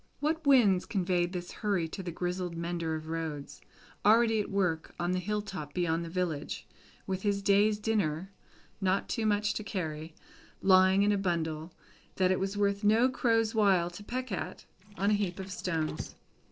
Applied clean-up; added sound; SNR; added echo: neural separator model SepFormer DNS4.